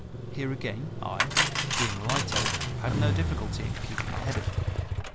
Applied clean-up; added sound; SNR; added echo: none; Motorcycle + Cutlery, silverware; -5 dB; none.